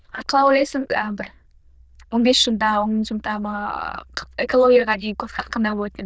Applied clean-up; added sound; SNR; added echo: neural diffusion model UNIVERSE++.